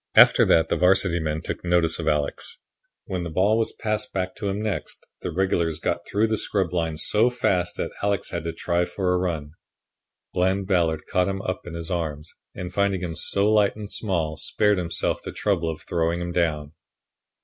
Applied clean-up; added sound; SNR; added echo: none; none; none; none.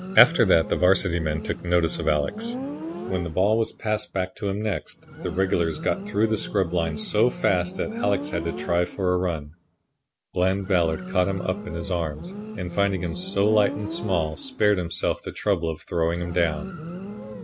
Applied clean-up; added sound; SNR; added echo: none; Motorcycle; 10 dB; none.